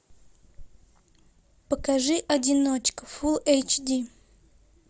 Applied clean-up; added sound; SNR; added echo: none; none; none; none.